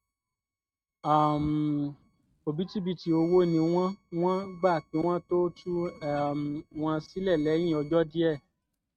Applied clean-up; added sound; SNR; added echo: neural mask model RNNoise.